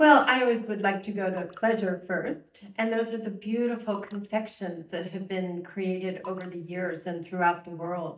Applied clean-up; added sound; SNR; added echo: neural mask model DeepFilterNet 3.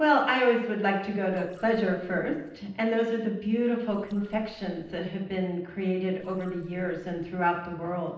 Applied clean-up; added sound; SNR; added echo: neural separator model SepFormer DNS4.